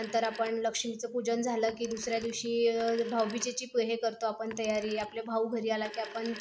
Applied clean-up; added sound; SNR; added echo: none; Telephone; 17 dB; none.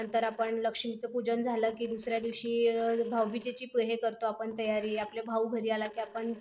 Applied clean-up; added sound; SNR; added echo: neural separator model SepFormer DNS4.